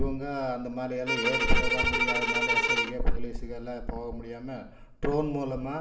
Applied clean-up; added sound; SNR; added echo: none; Bowed string instrument; 0 dB; reverberation time 0.9 s.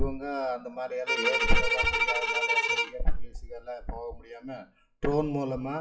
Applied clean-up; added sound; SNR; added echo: classical method WPE with log-MMSE.